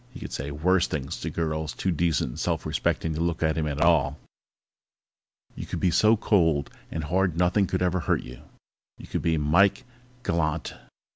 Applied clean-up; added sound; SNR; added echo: none; none; none; none.